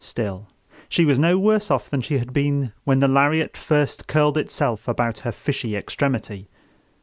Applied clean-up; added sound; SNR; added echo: neural mask model Resemble Enhance denoiser.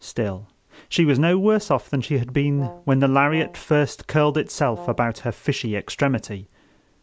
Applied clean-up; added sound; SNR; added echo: none; Brass instrument; 19 dB; none.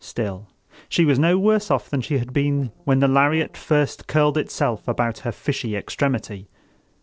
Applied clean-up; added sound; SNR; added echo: neural separator model SepFormer DNS4.